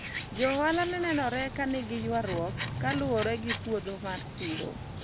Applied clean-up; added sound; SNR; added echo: none; Hands; 6 dB; none.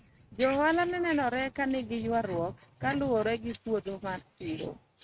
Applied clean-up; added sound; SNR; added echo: neural mask model RNNoise.